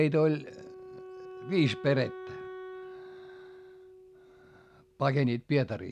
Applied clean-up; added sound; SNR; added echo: none; Wind instrument, woodwind instrument; 15 dB; none.